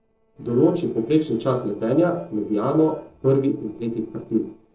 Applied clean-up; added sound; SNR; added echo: neural separator model SepFormer DNS4.